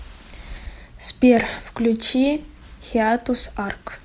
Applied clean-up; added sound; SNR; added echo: none; none; none; none.